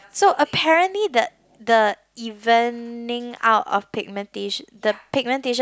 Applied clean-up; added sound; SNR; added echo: none; none; none; none.